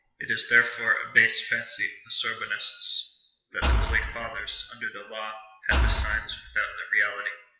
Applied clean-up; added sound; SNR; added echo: classical method WPE with log-MMSE.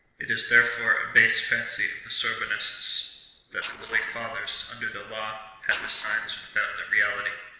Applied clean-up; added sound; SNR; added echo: neural separator model SepFormer DNS4.